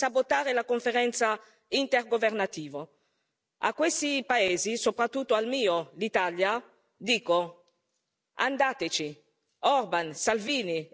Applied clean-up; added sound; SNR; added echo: none; none; none; none.